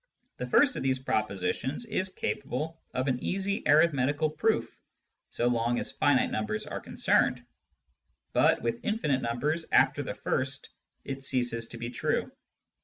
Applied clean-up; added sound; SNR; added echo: none; none; none; none.